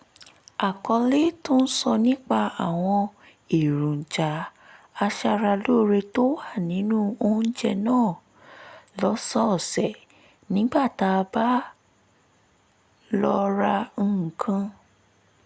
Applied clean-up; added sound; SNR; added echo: none; none; none; none.